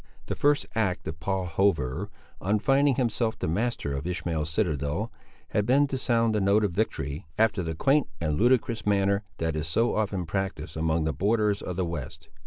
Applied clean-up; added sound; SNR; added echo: none; none; none; none.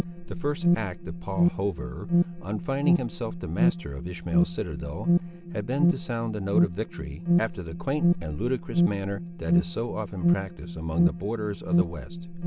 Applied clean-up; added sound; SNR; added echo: none; Alarm; -4 dB; none.